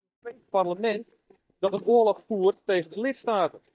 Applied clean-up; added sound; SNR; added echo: neural mask model DeepFilterNet 3.